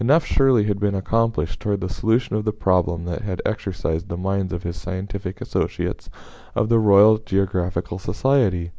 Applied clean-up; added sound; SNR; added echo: none; none; none; none.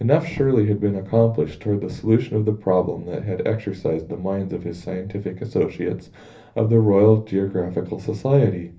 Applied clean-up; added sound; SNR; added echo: none; none; none; reverberation time 0.3 s.